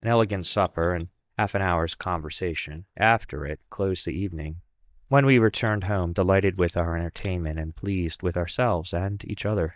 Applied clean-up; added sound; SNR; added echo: neural mask model DeepFilterNet 3.